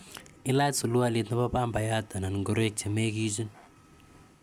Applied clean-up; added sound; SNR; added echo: none; none; none; none.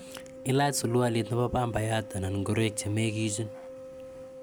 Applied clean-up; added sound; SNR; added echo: none; Wind instrument, woodwind instrument; 14 dB; none.